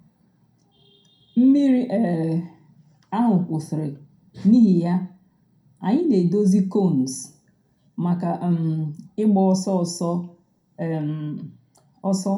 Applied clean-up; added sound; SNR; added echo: none; none; none; reverberation time 0.2 s.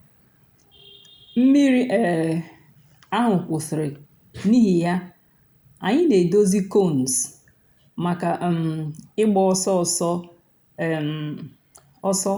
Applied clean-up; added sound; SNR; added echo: none; none; none; none.